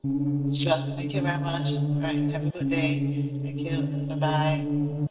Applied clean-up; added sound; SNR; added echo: neural separator model SepFormer DNS4.